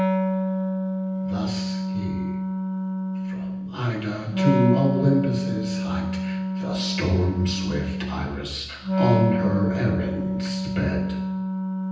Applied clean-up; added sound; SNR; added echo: none; Wind instrument, woodwind instrument; -1 dB; reverberation time 0.9 s.